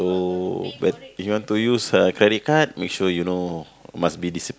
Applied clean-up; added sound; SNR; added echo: none; none; none; none.